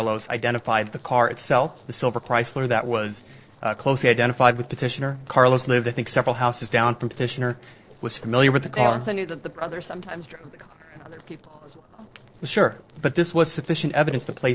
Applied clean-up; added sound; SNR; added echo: neural separator model SepFormer DNS4.